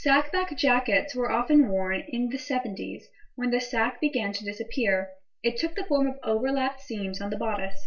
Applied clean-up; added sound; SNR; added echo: none; none; none; reverberation time 0.2 s.